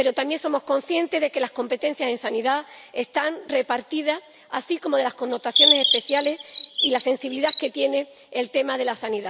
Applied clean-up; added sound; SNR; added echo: none; Bird; -1 dB; none.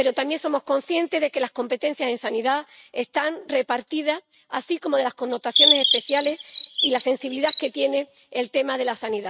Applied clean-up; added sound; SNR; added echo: neural mask model RNNoise.